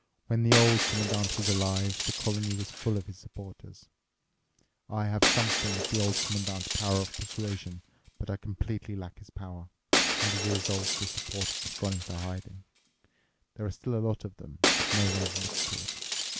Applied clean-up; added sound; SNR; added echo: none; Shatter; 1 dB; none.